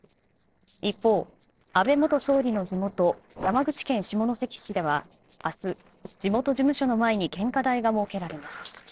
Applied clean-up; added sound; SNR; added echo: neural separator model SepFormer DNS4.